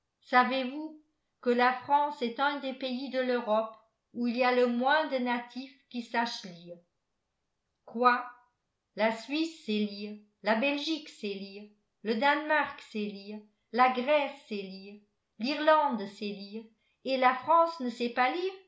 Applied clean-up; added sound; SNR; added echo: none; none; none; none.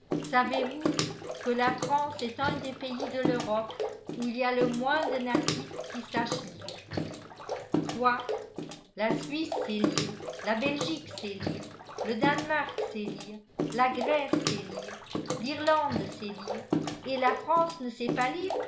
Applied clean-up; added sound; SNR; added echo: none; Bathtub (filling or washing) / Water / Splash, splatter; 2 dB; none.